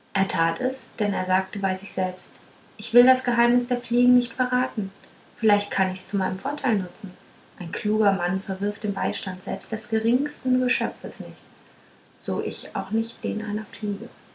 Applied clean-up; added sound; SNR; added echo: none; none; none; none.